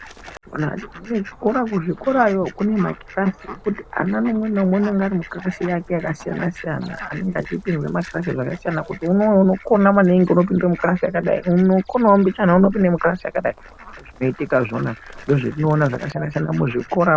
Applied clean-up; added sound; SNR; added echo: none; Fowl; 19 dB; none.